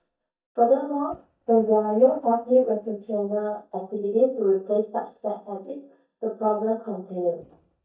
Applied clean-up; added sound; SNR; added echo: neural mask model DeepFilterNet 3.